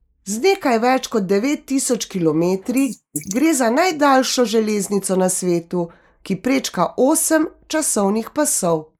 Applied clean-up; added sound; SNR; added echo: neural mask model Resemble Enhance denoiser.